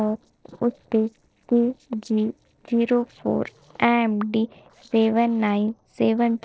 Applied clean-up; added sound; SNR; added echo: neural separator model SepFormer DNS4.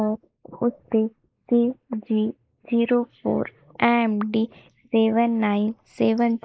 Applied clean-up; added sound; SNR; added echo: neural mask model Resemble Enhance denoiser.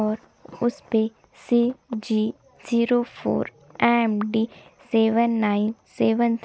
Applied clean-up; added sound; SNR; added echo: none; none; none; none.